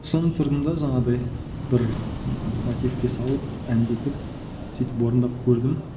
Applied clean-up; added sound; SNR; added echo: none; Waves, surf / Wind; 8 dB; reverberation time 0.7 s.